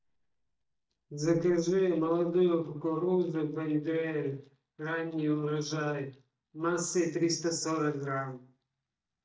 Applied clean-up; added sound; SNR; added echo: neural mask model DeepFilterNet 3.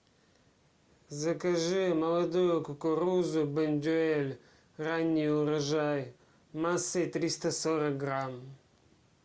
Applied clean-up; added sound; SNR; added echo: none; none; none; none.